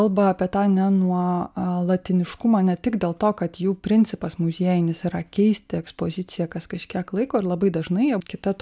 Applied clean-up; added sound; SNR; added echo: none; none; none; none.